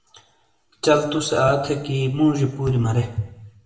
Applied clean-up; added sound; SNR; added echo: none; none; none; reverberation time 0.8 s.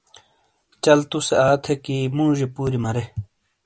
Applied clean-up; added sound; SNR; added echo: none; none; none; none.